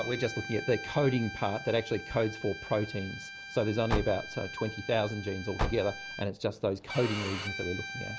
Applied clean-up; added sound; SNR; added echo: none; Bowed string instrument + Car; 7 dB; none.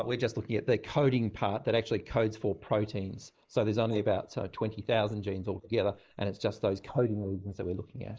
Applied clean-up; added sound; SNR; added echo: neural mask model Resemble Enhance denoiser.